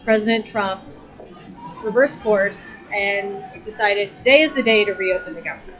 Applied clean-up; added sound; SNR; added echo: classical method WPE with log-MMSE.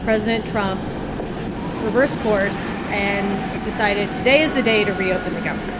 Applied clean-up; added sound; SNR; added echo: none; Train; 4 dB; reverberation time 2.1 s.